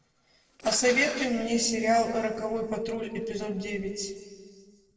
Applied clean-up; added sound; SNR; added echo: neural separator model SepFormer DNS4.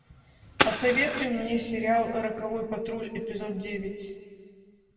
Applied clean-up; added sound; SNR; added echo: none; Fire; 2 dB; reverberation time 2.1 s.